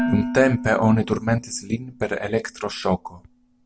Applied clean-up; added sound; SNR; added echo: none; Dishes, pots, and pans; 9 dB; none.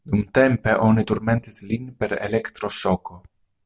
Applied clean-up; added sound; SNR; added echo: none; none; none; none.